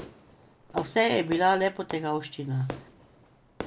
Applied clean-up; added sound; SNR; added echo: none; Fireworks; 15 dB; none.